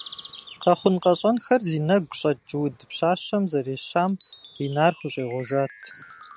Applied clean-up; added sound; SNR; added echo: none; Chime; -2 dB; none.